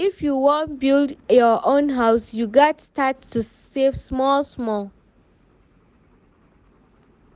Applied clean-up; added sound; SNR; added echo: none; none; none; none.